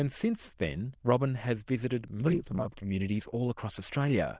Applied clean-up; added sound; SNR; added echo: neural diffusion model UNIVERSE++.